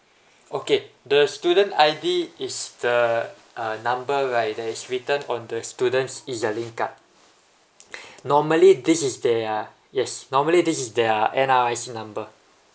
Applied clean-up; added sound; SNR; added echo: none; none; none; none.